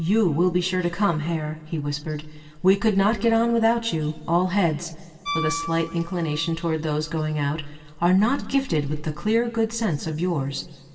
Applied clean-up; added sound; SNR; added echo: none; Piano; 18 dB; reverberation time 1.8 s.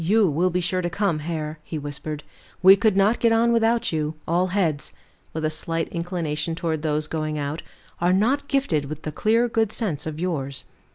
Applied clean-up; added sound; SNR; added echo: none; none; none; none.